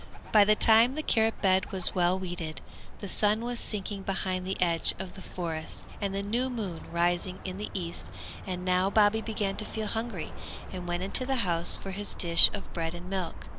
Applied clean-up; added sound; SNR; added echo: none; Bird; 7 dB; none.